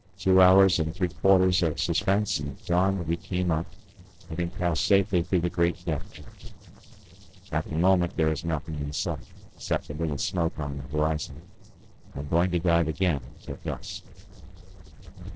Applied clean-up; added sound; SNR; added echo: neural separator model SepFormer DNS4.